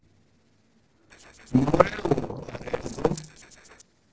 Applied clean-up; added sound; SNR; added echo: neural separator model SepFormer DNS4.